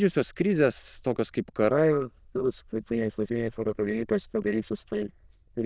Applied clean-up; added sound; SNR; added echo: neural diffusion model UNIVERSE++.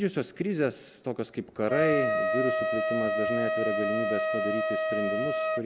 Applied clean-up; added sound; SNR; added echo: none; Wind instrument, woodwind instrument; -2 dB; none.